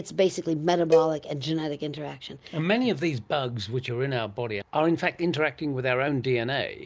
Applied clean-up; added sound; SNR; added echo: none; Cowbell; 2 dB; none.